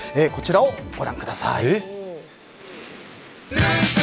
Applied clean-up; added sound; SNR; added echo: none; none; none; none.